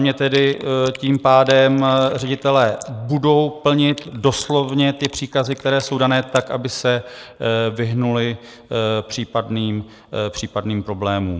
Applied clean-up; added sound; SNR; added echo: neural mask model Resemble Enhance denoiser.